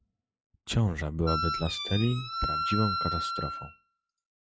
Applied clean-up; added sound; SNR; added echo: classical method log-MMSE.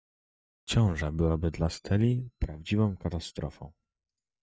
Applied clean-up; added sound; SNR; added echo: neural mask model DeepFilterNet 3.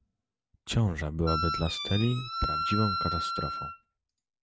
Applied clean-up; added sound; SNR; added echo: none; Wind instrument, woodwind instrument; 2 dB; none.